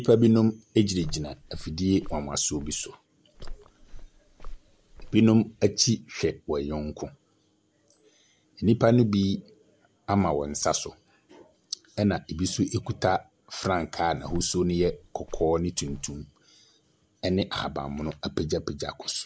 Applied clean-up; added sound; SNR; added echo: none; Walk, footsteps; 13 dB; none.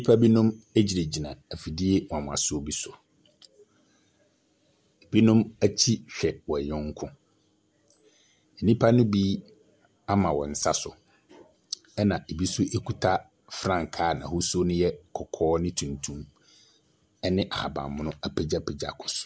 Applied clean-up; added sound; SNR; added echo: none; none; none; none.